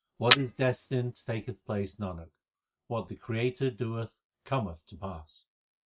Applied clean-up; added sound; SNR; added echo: neural mask model RNNoise.